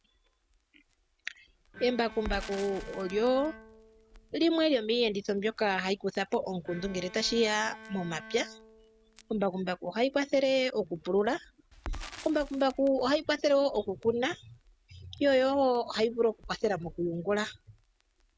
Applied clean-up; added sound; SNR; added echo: none; Bowed string instrument + Crackle; 18 dB; none.